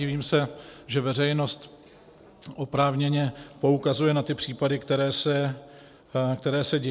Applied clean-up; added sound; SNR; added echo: none; none; none; none.